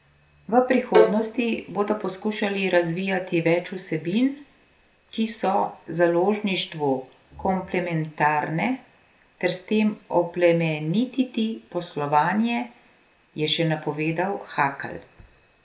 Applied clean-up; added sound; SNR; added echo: none; Bowed string instrument; 0 dB; none.